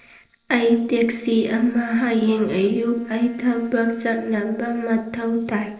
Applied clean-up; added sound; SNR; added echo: neural separator model SepFormer DNS4.